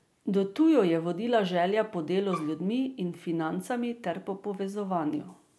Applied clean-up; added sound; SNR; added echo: none; Bowed string instrument; 14 dB; none.